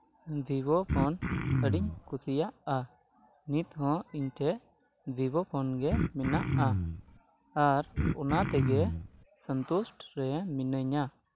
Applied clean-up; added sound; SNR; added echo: none; Cough; -1 dB; none.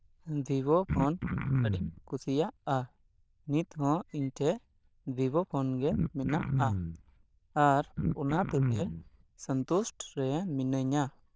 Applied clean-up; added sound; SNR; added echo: neural diffusion model UNIVERSE++.